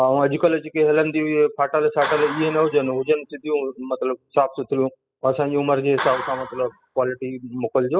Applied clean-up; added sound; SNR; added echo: classical method spectral subtraction.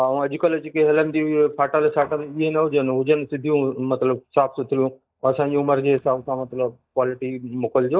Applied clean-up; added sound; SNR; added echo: neural mask model DeepFilterNet 3.